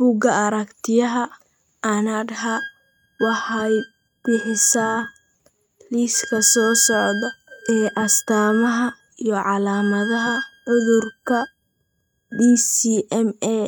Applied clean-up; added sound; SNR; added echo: neural mask model RNNoise.